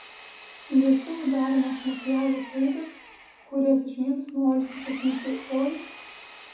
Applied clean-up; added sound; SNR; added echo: none; Engine; 18 dB; reverberation time 0.6 s.